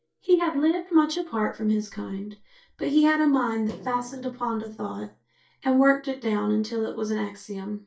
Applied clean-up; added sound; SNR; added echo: neural mask model DeepFilterNet 3.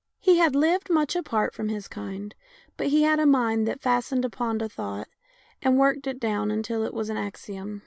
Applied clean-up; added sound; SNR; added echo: none; none; none; none.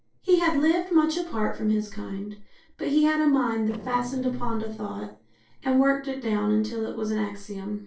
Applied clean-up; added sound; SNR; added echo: neural separator model SepFormer DNS4.